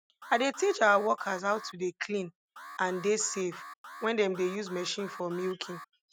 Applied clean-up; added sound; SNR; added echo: none; Alarm; 16 dB; none.